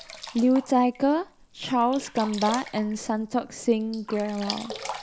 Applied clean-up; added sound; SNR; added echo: none; Sink (filling or washing); 14 dB; none.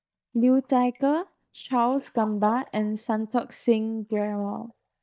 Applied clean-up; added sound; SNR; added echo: neural mask model DeepFilterNet 3.